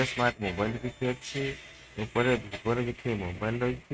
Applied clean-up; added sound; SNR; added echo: neural mask model RNNoise.